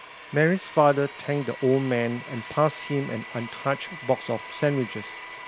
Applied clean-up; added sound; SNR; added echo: none; Domestic sounds, home sounds; 14 dB; none.